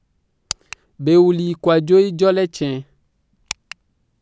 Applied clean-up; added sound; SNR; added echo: none; none; none; none.